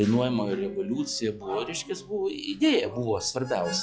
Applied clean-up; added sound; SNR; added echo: classical method log-MMSE.